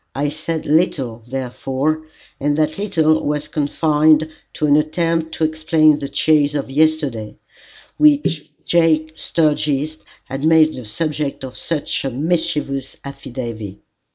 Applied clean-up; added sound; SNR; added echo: neural mask model Resemble Enhance denoiser.